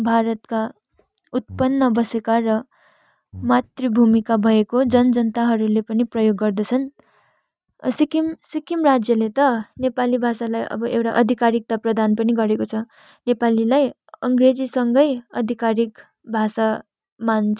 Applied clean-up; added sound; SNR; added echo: neural mask model RNNoise.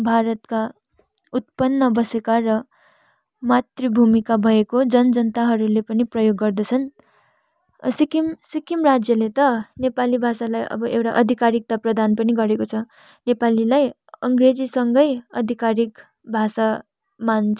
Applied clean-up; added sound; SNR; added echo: none; none; none; none.